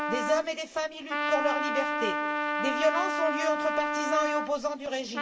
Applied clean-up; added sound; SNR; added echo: none; Trumpet; 0 dB; reverberation time 1.6 s.